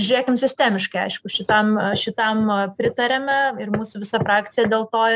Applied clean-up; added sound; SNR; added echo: neural mask model Resemble Enhance denoiser.